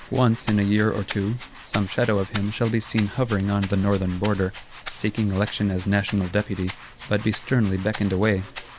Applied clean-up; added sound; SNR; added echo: none; Rattle (instrument); 15 dB; none.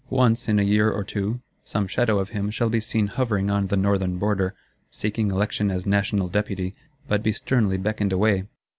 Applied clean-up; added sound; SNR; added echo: none; none; none; none.